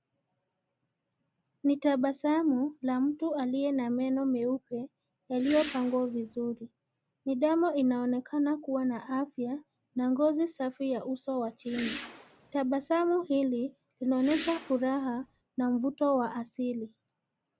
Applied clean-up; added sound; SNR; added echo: none; Whoosh, swoosh, swish; 10 dB; none.